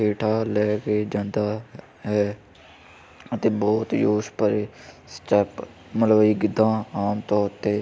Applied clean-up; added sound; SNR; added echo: none; none; none; none.